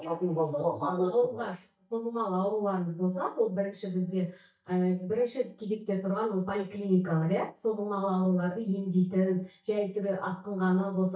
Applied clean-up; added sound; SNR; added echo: neural mask model DeepFilterNet 3.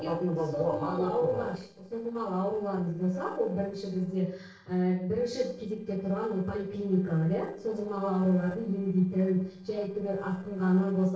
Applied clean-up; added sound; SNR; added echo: neural separator model SepFormer DNS4.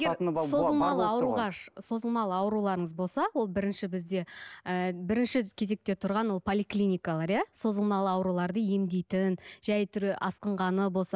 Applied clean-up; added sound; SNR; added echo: none; none; none; none.